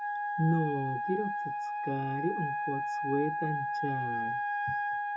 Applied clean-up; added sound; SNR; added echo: none; Wind instrument, woodwind instrument; -1 dB; reverberation time 0.2 s.